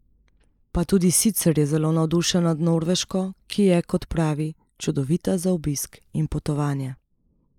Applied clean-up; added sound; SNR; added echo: neural mask model Resemble Enhance denoiser.